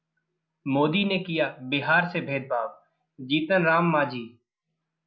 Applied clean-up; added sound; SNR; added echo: none; none; none; none.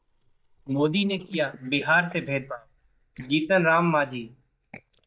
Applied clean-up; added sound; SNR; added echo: neural mask model DeepFilterNet 3.